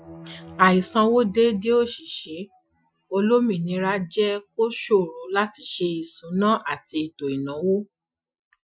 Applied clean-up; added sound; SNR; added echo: classical method Wiener filter.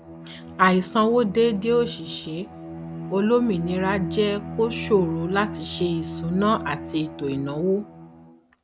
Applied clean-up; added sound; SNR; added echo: none; Bowed string instrument; 11 dB; none.